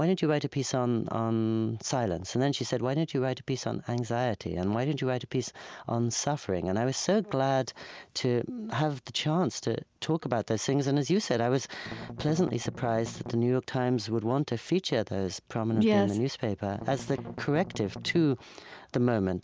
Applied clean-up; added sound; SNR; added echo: none; Strum; 12 dB; none.